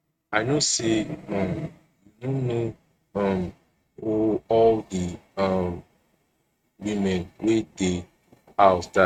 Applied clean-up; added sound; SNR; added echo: neural mask model RNNoise.